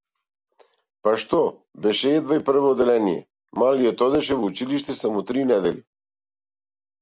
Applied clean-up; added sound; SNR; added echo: none; none; none; none.